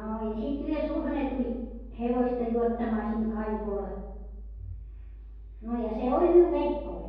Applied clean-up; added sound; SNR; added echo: none; none; none; reverberation time 1.3 s.